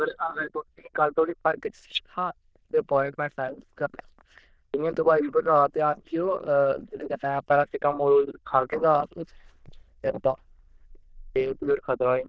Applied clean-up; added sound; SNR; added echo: neural diffusion model UNIVERSE++.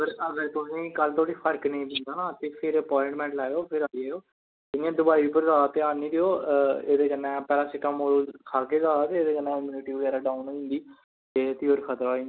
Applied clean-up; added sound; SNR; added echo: none; none; none; none.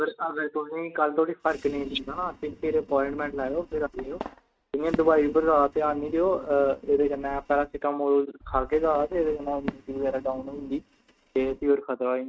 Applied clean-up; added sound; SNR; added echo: neural mask model RNNoise.